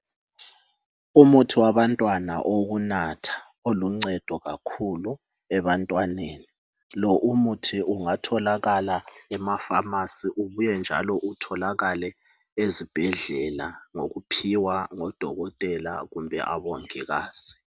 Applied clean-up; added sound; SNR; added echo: none; none; none; none.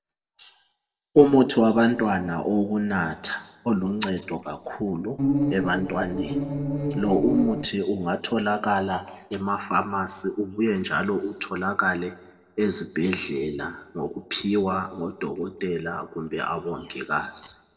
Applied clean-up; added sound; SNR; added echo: neural separator model SepFormer DNS4.